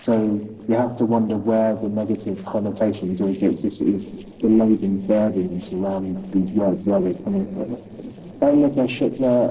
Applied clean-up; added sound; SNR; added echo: neural separator model SepFormer DNS4.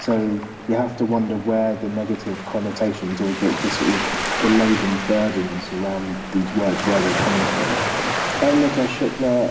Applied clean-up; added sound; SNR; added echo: none; Waves, surf; 5 dB; reverberation time 1.6 s.